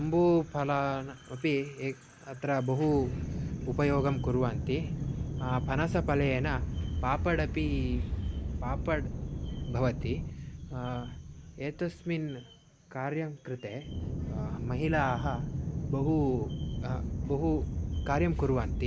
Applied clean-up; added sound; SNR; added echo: none; Aircraft; 3 dB; none.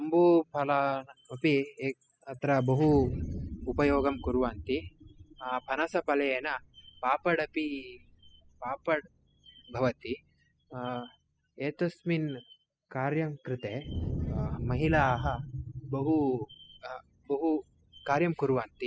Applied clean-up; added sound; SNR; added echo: classical method spectral subtraction.